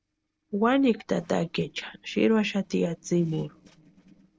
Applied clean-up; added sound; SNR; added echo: neural separator model SepFormer DNS4.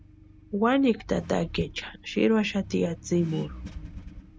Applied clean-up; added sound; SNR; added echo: none; Accelerating, revving, vroom; 14 dB; none.